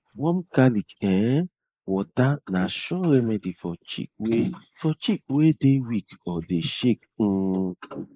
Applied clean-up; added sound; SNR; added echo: neural mask model Resemble Enhance denoiser.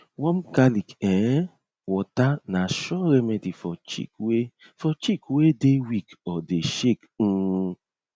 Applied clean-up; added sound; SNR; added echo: none; none; none; none.